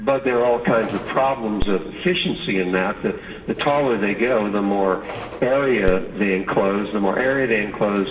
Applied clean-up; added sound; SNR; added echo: none; Telephone; 13 dB; reverberation time 2.3 s.